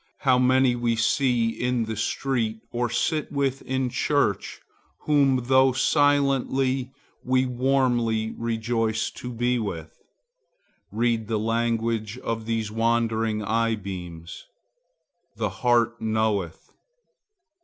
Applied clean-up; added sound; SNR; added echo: none; none; none; none.